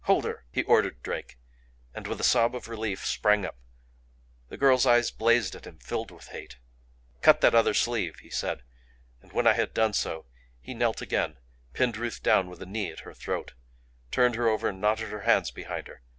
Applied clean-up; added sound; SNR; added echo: none; none; none; none.